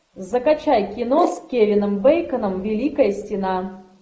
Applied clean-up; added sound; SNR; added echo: neural mask model Resemble Enhance denoiser.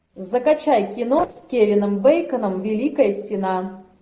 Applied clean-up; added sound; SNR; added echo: neural separator model SepFormer DNS4.